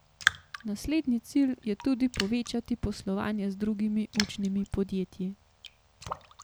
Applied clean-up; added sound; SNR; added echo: none; Raindrop; 8 dB; none.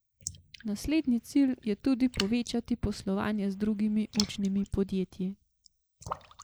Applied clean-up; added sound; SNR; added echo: neural mask model Resemble Enhance denoiser.